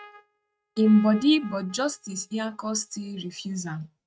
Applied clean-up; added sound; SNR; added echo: neural mask model RNNoise.